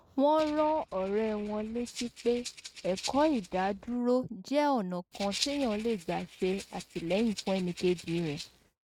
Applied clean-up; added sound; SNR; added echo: neural mask model RNNoise.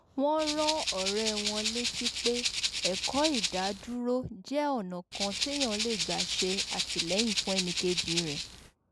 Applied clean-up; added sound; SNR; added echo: none; Rattle (instrument); 0 dB; none.